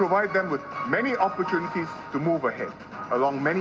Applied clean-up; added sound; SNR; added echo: none; none; none; none.